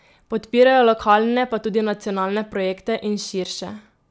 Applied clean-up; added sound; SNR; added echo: none; none; none; none.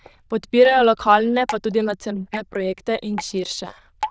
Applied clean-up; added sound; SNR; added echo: neural diffusion model UNIVERSE++.